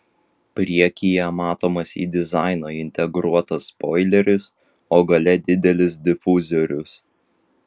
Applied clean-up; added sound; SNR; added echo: none; none; none; none.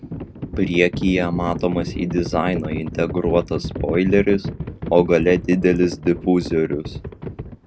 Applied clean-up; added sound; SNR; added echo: none; Livestock, farm animals, working animals; 8 dB; none.